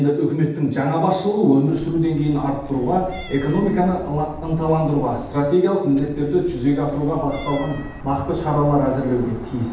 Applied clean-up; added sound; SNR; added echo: none; Cat; 16 dB; reverberation time 0.9 s.